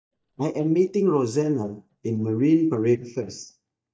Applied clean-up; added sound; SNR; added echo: neural mask model DeepFilterNet 3.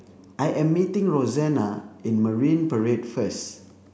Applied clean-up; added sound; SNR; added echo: none; none; none; none.